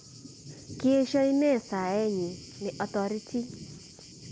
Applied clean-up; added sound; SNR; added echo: none; Thunder; 16 dB; none.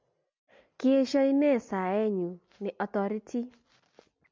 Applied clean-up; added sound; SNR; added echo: none; none; none; none.